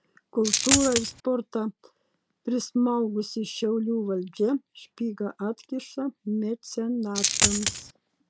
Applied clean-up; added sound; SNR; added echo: none; Coin (dropping); -4 dB; none.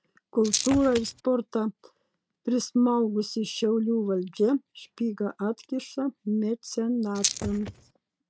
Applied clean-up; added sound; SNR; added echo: neural mask model RNNoise.